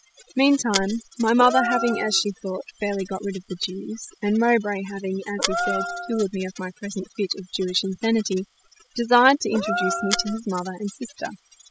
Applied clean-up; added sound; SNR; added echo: classical method spectral subtraction.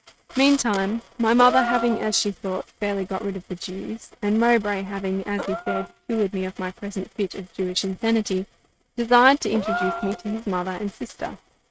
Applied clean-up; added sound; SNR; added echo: neural mask model RNNoise.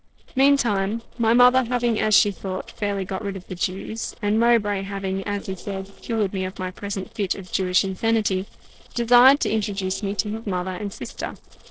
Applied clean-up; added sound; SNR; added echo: neural separator model SepFormer DNS4.